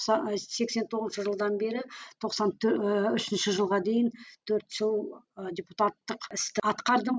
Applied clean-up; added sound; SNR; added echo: none; none; none; none.